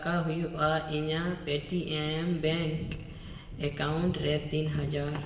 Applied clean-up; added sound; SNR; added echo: none; Wind; 18 dB; reverberation time 2.4 s.